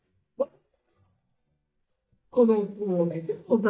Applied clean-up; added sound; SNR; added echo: neural mask model DeepFilterNet 3.